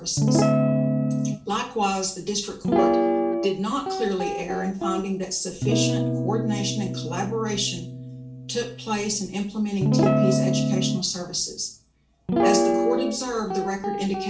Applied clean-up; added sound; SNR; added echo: none; Guitar; -3 dB; reverberation time 0.3 s.